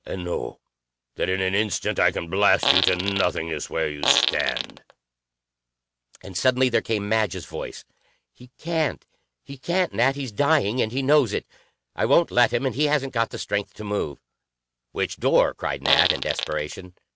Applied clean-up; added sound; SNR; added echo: none; Fart; 1 dB; none.